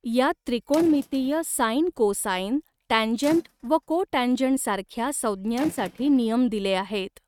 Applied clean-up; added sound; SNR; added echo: neural mask model RNNoise.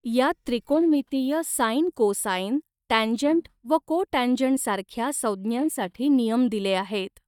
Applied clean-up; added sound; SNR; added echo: neural mask model DeepFilterNet 3.